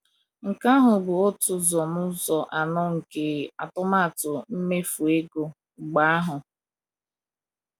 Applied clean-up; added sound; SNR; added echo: none; none; none; none.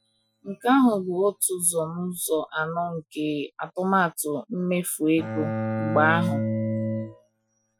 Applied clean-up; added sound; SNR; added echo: classical method Wiener filter.